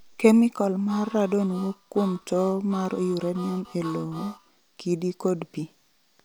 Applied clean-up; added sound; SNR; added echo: none; Harmonica; 17 dB; none.